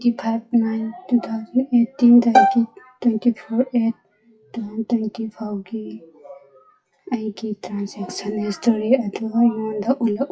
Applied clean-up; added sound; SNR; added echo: classical method WPE with log-MMSE.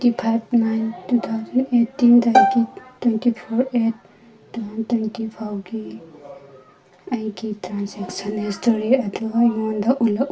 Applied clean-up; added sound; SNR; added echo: none; Bowed string instrument; -2 dB; reverberation time 0.2 s.